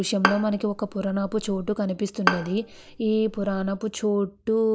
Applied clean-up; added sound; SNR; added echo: none; Bowed string instrument; 5 dB; none.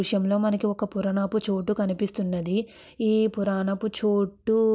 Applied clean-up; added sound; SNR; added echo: none; none; none; none.